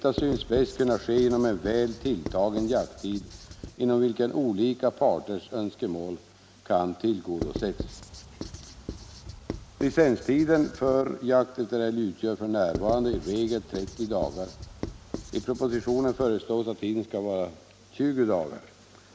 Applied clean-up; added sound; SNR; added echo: none; Writing; 11 dB; none.